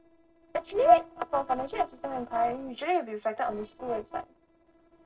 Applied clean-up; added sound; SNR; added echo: neural separator model SepFormer DNS4.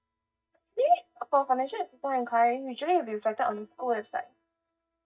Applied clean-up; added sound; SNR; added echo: neural mask model DeepFilterNet 3.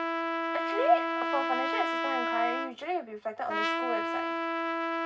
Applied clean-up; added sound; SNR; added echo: none; Trumpet; -2 dB; reverberation time 0.4 s.